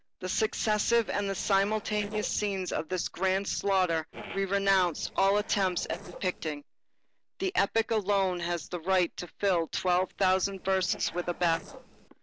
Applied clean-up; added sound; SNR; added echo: neural separator model SepFormer DNS4.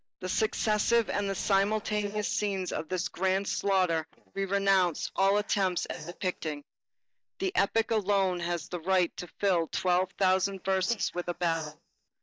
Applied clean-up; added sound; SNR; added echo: neural mask model DeepFilterNet 3.